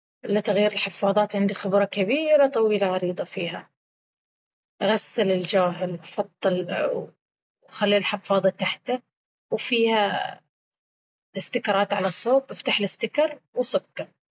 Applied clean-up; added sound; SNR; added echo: none; none; none; none.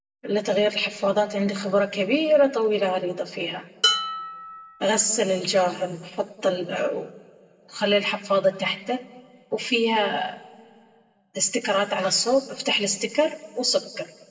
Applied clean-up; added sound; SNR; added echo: none; Dishes, pots, and pans; 7 dB; reverberation time 1.1 s.